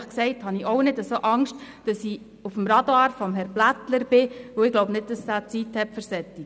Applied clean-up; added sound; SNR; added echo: none; none; none; none.